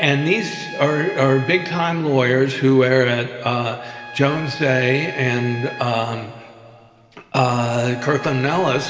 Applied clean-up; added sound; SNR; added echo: none; Trumpet; 17 dB; reverberation time 2.3 s.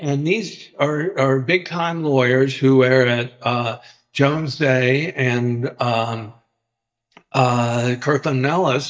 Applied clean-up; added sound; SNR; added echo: neural mask model DeepFilterNet 3.